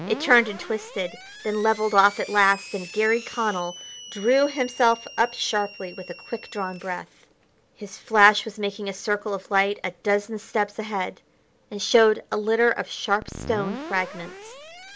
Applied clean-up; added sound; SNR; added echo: none; Screech; 17 dB; none.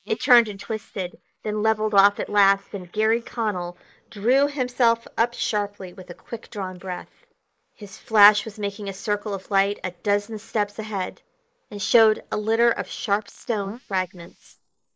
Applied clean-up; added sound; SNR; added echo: neural mask model Resemble Enhance denoiser.